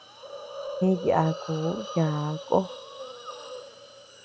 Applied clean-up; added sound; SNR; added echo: none; Hiss; 10 dB; none.